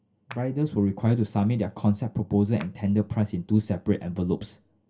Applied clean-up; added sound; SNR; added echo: none; Clapping; 19 dB; reverberation time 0.2 s.